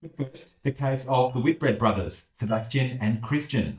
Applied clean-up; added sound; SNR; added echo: neural mask model DeepFilterNet 3.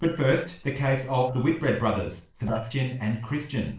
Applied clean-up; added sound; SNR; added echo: neural separator model SepFormer DNS4.